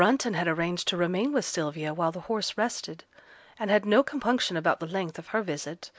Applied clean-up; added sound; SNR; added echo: none; none; none; none.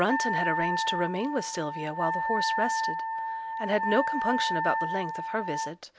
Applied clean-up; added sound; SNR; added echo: none; Wind instrument, woodwind instrument; 0 dB; none.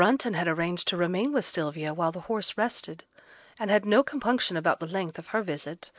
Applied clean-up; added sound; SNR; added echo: neural mask model Resemble Enhance denoiser.